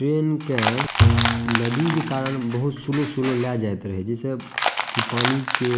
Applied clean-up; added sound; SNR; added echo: none; Bowed string instrument + Crushing; 0 dB; none.